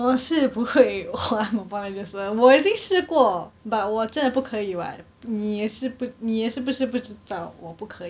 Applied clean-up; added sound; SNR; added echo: none; none; none; none.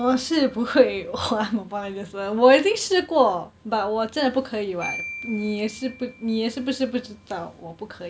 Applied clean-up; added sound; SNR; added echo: none; Marimba, xylophone; 19 dB; none.